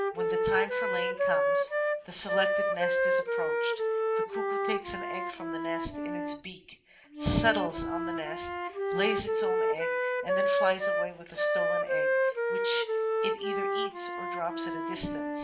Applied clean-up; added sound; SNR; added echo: none; Wind instrument, woodwind instrument; -4 dB; reverberation time 0.6 s.